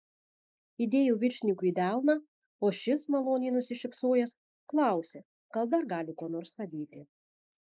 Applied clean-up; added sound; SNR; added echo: neural mask model Resemble Enhance denoiser.